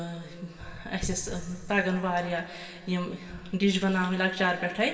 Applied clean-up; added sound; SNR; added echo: none; none; none; reverberation time 2.3 s.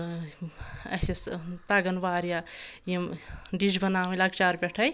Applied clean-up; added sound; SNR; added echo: none; none; none; none.